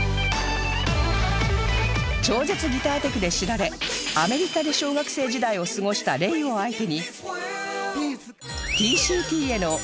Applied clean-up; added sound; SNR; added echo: none; none; none; none.